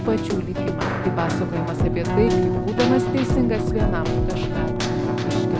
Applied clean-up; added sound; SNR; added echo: none; Keyboard (musical); -4 dB; none.